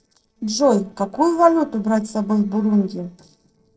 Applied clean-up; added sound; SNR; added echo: neural separator model SepFormer DNS4.